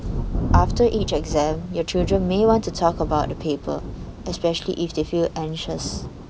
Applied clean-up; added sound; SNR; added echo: none; Thunder; 4 dB; none.